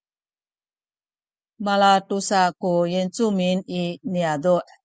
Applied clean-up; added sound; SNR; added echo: none; none; none; none.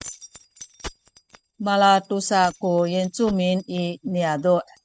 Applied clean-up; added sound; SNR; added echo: neural mask model RNNoise.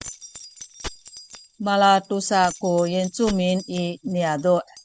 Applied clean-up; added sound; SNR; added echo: none; Keys jangling; 17 dB; none.